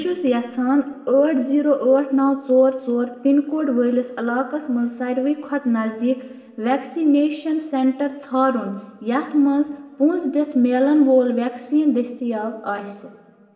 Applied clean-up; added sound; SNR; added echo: none; none; none; reverberation time 2.9 s.